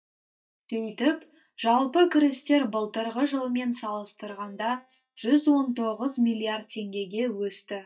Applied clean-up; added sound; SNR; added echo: neural mask model DeepFilterNet 3.